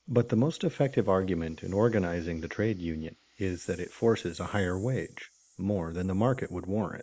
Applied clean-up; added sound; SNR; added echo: neural mask model Resemble Enhance denoiser.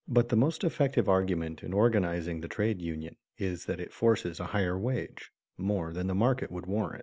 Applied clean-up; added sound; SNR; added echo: none; none; none; none.